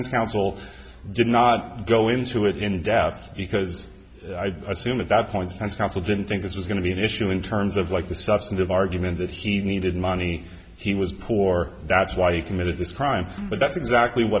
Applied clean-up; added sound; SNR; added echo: none; none; none; none.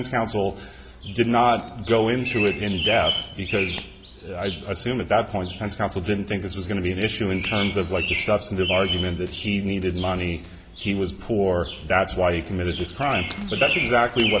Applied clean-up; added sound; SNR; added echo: none; Bird vocalization, bird call, bird song; 8 dB; none.